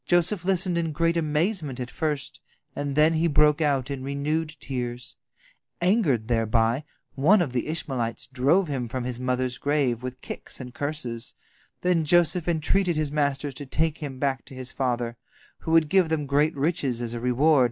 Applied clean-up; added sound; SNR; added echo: none; none; none; none.